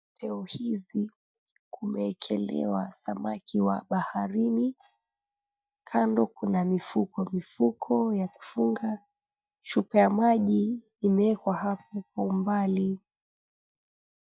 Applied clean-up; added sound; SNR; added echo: neural mask model DeepFilterNet 3.